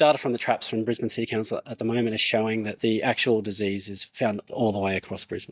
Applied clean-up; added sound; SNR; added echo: neural mask model DeepFilterNet 3.